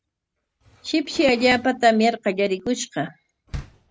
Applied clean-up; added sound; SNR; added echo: none; Door; 20 dB; none.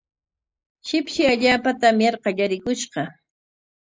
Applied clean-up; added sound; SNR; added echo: neural mask model Resemble Enhance denoiser.